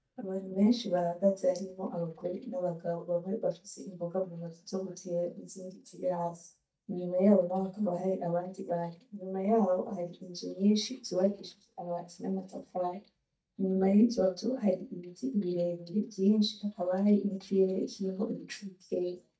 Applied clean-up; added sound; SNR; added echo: neural mask model DeepFilterNet 3.